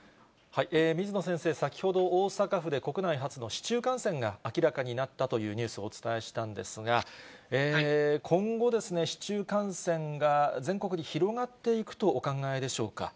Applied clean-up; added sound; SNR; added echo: none; none; none; none.